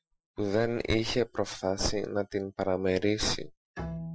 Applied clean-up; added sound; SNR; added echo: classical method Wiener filter.